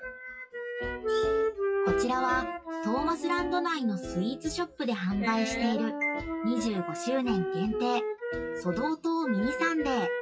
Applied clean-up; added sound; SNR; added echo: classical method WPE with log-MMSE.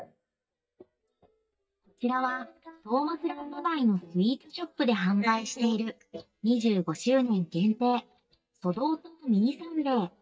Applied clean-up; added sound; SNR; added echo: neural mask model DeepFilterNet 3.